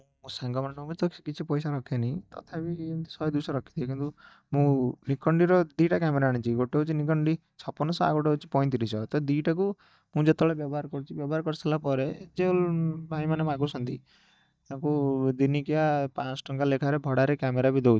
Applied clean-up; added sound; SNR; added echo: neural mask model DeepFilterNet 3.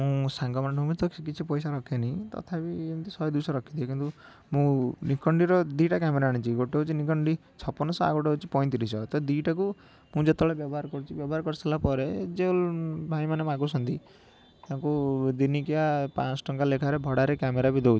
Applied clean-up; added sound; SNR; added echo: none; none; none; none.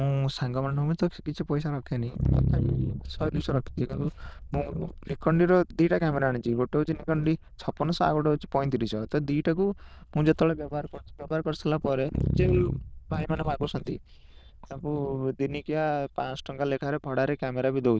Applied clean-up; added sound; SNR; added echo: neural diffusion model UNIVERSE++.